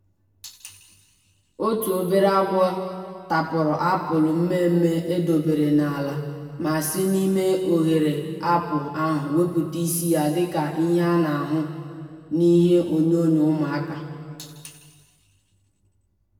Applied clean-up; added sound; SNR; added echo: none; none; none; reverberation time 2.0 s.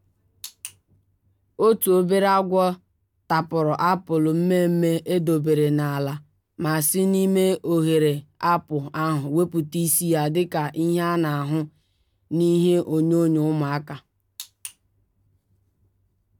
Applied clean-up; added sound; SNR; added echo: none; none; none; none.